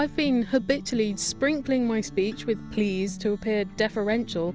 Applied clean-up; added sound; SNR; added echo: none; none; none; none.